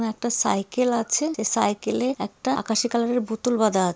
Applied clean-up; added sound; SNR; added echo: none; none; none; none.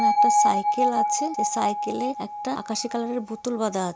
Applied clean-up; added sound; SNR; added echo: none; Bell; -4 dB; none.